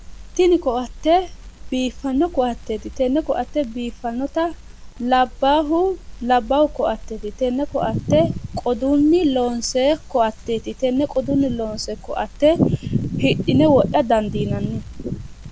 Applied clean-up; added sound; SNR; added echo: none; Crackle; 16 dB; none.